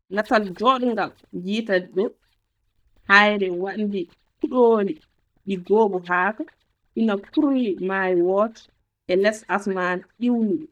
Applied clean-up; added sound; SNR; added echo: neural mask model DeepFilterNet 3.